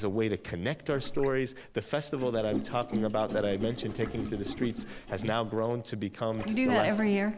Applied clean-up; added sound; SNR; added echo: none; Gurgling; 9 dB; none.